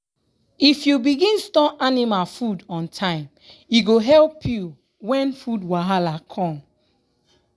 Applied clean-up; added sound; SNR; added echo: none; none; none; none.